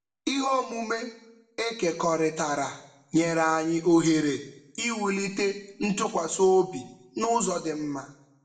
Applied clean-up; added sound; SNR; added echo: none; none; none; reverberation time 0.7 s.